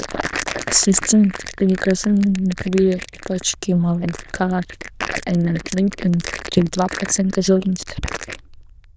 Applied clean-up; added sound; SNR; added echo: neural diffusion model UNIVERSE++.